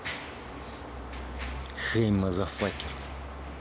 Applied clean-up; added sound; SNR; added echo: none; Mechanisms; 12 dB; none.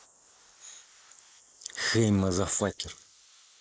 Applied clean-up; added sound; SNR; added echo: neural mask model Resemble Enhance denoiser.